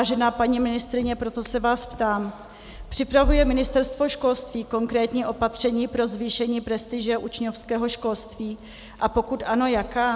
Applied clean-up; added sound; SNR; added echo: none; none; none; none.